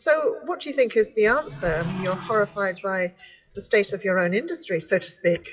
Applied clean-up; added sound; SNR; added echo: classical method WPE with log-MMSE.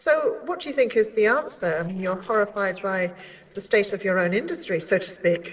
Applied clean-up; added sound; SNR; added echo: neural separator model SepFormer DNS4.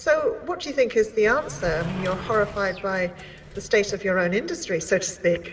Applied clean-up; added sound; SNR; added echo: none; Sliding door; 13 dB; reverberation time 2.1 s.